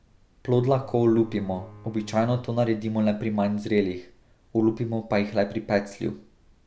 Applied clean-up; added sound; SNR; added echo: none; Bowed string instrument; 20 dB; none.